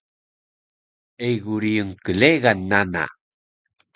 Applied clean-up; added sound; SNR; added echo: none; none; none; none.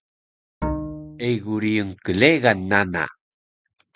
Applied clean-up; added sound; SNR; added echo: none; Bowed string instrument; 8 dB; none.